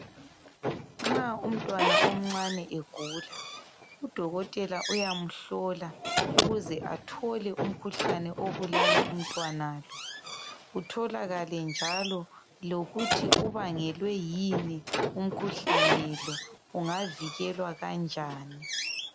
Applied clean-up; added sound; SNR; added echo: none; Squeak / Slam; -2 dB; none.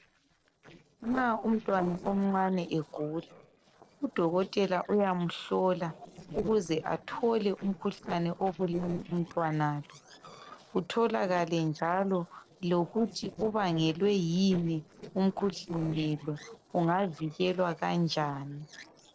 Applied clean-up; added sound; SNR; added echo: neural separator model SepFormer DNS4.